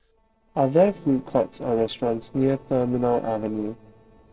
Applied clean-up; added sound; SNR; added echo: neural separator model SepFormer DNS4.